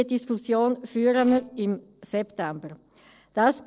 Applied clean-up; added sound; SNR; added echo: neural separator model SepFormer DNS4.